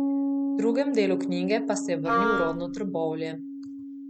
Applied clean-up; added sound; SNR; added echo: none; Wind instrument, woodwind instrument + Piano; -1 dB; none.